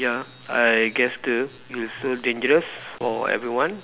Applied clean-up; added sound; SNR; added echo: none; none; none; none.